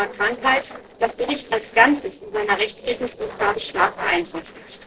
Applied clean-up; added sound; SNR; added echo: neural separator model SepFormer DNS4.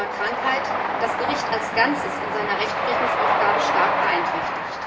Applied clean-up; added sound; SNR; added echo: none; Train; -3 dB; reverberation time 2.2 s.